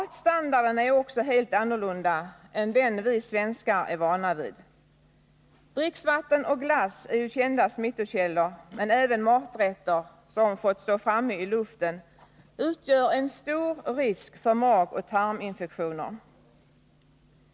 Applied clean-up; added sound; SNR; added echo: none; none; none; none.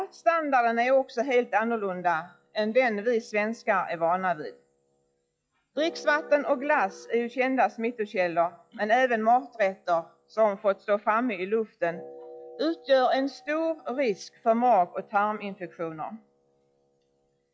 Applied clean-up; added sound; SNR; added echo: classical method log-MMSE.